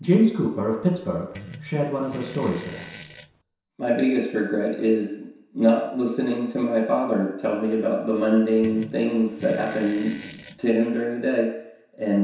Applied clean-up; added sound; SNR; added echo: none; Fart; 17 dB; reverberation time 0.7 s.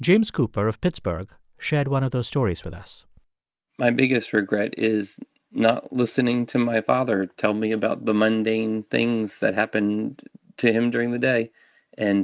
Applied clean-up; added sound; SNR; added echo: none; none; none; none.